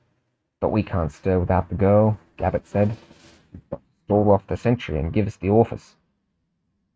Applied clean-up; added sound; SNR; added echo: neural mask model RNNoise.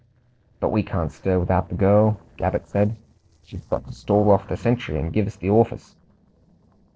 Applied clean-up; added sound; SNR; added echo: neural separator model SepFormer DNS4.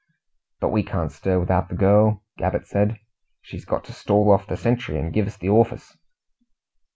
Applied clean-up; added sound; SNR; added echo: none; none; none; none.